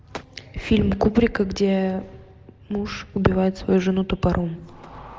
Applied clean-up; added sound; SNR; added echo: none; none; none; none.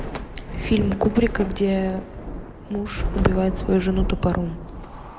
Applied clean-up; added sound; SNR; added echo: none; Thunder / Rain; 6 dB; none.